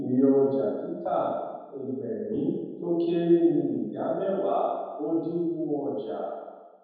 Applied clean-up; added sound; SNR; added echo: none; none; none; reverberation time 1.2 s.